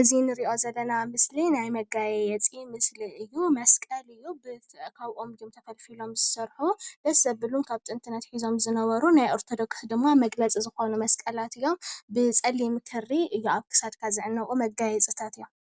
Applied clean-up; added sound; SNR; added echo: none; none; none; none.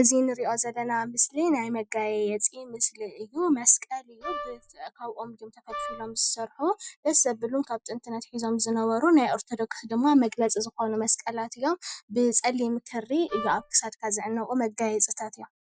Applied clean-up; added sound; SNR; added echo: classical method Wiener filter.